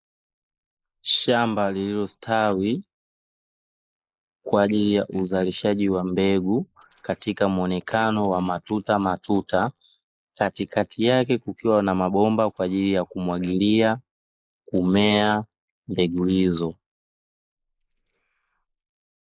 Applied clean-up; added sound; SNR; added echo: neural mask model Resemble Enhance denoiser.